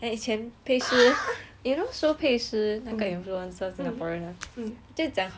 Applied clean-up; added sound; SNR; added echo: none; none; none; none.